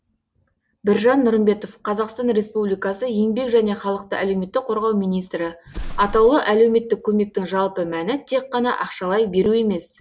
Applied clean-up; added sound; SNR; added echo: none; Explosion; 19 dB; none.